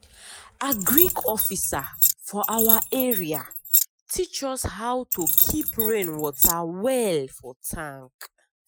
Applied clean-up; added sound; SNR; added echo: classical method Wiener filter.